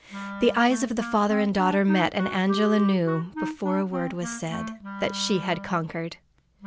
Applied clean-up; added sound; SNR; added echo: none; Wind instrument, woodwind instrument; 9 dB; none.